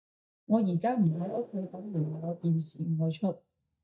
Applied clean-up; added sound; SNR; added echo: neural mask model DeepFilterNet 3.